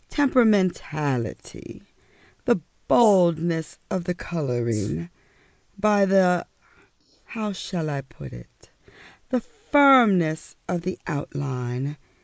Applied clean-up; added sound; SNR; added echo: neural mask model Resemble Enhance denoiser.